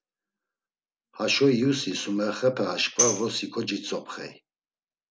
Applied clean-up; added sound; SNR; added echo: none; Tambourine; 3 dB; none.